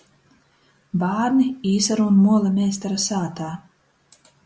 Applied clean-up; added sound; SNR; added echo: none; none; none; none.